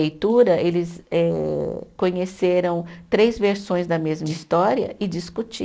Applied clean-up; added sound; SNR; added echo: neural mask model Resemble Enhance denoiser.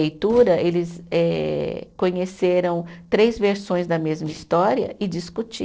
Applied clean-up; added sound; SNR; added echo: neural separator model SepFormer DNS4.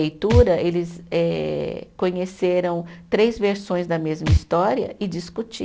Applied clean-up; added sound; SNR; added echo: none; Thump, thud; 6 dB; none.